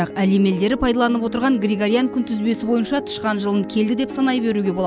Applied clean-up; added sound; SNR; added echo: none; none; none; none.